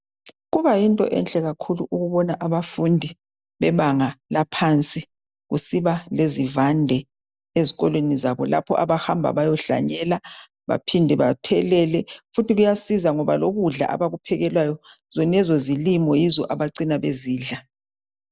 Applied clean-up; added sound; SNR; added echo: none; none; none; none.